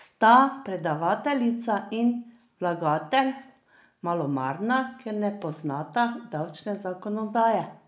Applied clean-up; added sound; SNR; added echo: none; none; none; none.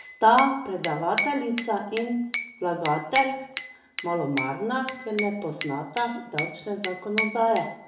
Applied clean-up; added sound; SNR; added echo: none; Glass / Bell; 8 dB; reverberation time 0.6 s.